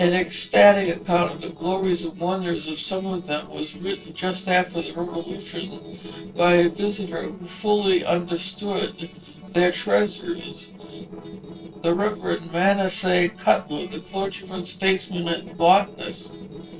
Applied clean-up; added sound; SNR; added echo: neural separator model SepFormer DNS4.